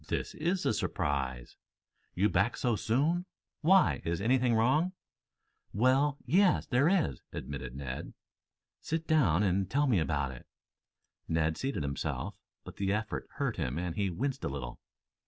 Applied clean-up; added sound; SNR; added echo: none; none; none; none.